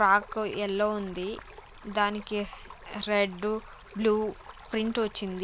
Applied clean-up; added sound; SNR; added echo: none; Stream; 18 dB; none.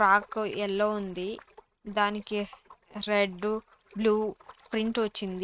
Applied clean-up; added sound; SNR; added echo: neural mask model RNNoise.